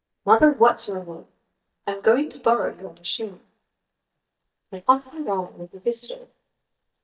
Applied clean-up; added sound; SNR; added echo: neural mask model DeepFilterNet 3.